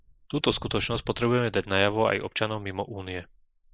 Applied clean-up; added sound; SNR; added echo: neural mask model Resemble Enhance denoiser.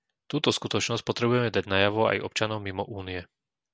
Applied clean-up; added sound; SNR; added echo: none; none; none; none.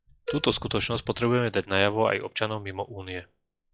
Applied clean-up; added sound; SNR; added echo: classical method log-MMSE.